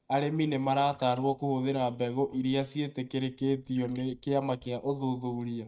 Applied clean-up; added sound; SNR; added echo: neural mask model DeepFilterNet 3.